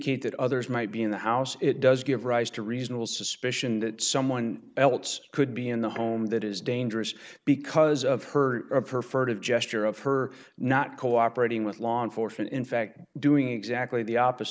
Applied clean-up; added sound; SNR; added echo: none; none; none; none.